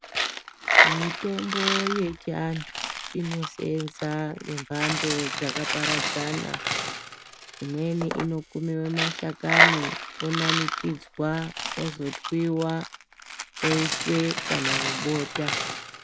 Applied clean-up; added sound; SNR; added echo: none; Coin (dropping); -1 dB; none.